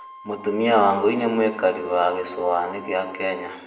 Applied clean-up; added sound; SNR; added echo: none; Wind instrument, woodwind instrument; 19 dB; reverberation time 1.5 s.